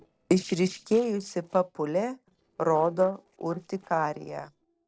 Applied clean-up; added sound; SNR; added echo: neural separator model SepFormer DNS4.